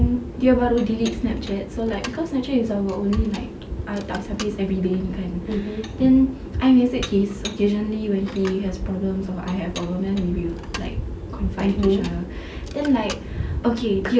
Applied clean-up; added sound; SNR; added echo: none; Dishes, pots, and pans; 20 dB; none.